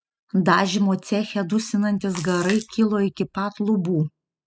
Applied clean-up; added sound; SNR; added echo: classical method spectral subtraction.